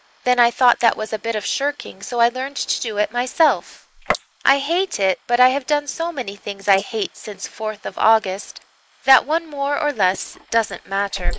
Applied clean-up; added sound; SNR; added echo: neural mask model Resemble Enhance denoiser.